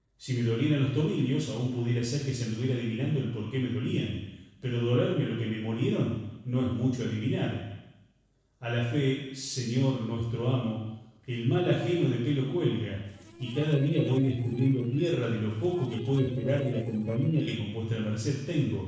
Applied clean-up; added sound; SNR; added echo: neural separator model SepFormer DNS4.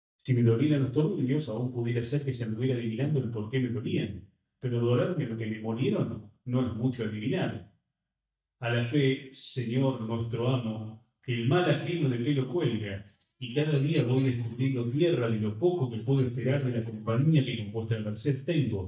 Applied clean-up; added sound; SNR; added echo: neural mask model DeepFilterNet 3.